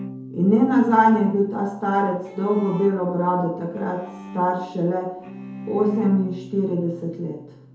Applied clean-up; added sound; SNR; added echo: none; Bowed string instrument; 16 dB; reverberation time 0.8 s.